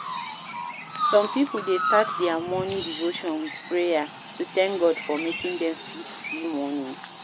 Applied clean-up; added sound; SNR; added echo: none; Chirp, tweet; 6 dB; none.